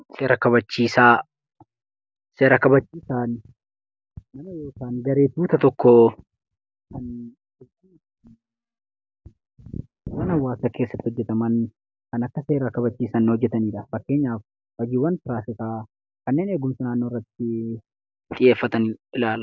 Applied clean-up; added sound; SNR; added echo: none; none; none; none.